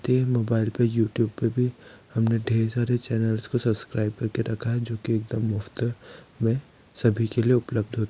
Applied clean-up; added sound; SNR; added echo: none; none; none; none.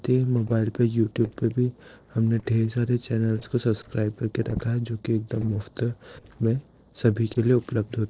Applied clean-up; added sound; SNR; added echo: neural separator model SepFormer DNS4.